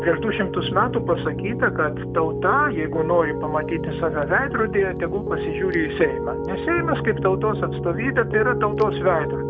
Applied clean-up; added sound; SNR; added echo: none; Piano; 4 dB; none.